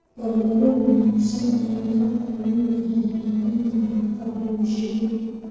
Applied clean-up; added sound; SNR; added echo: neural separator model SepFormer DNS4.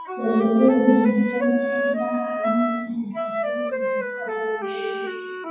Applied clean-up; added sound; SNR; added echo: classical method WPE with log-MMSE.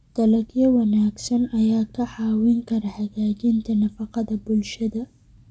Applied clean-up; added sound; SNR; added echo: none; none; none; none.